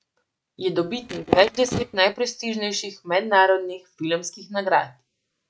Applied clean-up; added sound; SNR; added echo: neural mask model RNNoise.